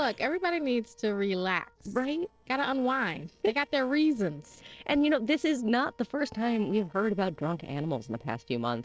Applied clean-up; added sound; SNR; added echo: neural separator model SepFormer DNS4.